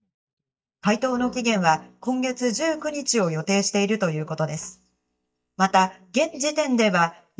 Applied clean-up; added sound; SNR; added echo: neural mask model DeepFilterNet 3.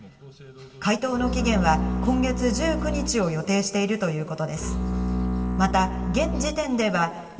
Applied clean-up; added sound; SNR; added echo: none; Bowed string instrument; 2 dB; reverberation time 1.9 s.